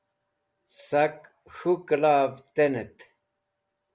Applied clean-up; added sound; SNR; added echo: none; none; none; none.